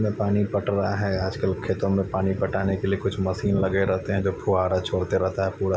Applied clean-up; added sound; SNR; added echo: none; none; none; none.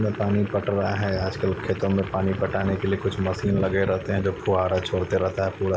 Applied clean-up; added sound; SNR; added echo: none; Boiling; 17 dB; none.